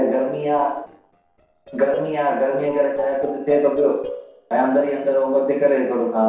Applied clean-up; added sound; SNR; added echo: neural separator model SepFormer DNS4.